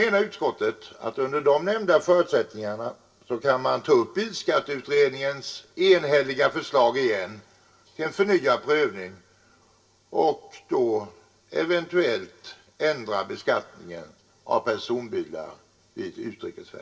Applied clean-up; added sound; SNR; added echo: none; none; none; reverberation time 0.2 s.